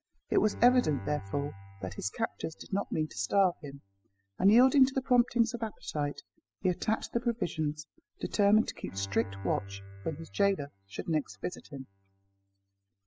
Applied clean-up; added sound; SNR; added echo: classical method spectral subtraction.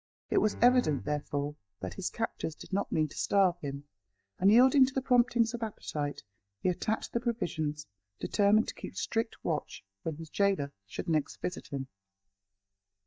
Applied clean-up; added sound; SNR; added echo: neural mask model DeepFilterNet 3.